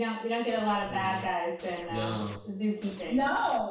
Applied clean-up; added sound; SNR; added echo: none; Scratching (performance technique); 19 dB; reverberation time 0.7 s.